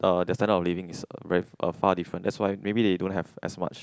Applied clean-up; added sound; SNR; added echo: none; none; none; none.